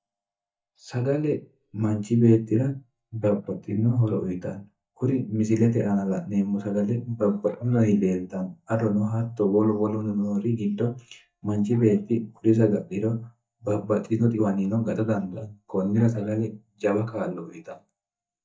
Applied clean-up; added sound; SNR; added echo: neural mask model DeepFilterNet 3.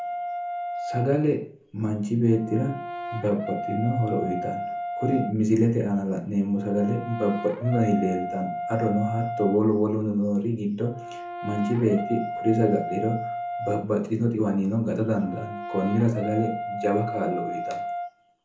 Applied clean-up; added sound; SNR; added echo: none; Brass instrument; 8 dB; reverberation time 0.6 s.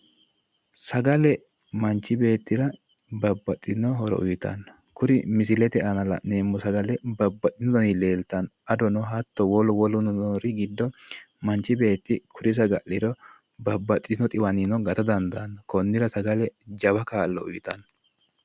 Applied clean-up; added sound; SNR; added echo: none; none; none; none.